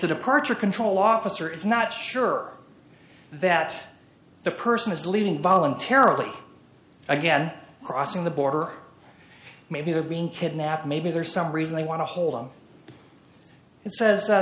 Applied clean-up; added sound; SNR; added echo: none; none; none; none.